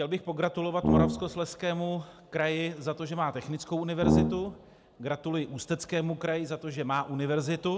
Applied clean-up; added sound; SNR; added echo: none; Brass instrument; -4 dB; none.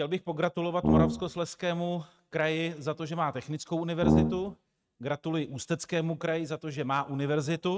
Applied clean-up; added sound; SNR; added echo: neural mask model RNNoise.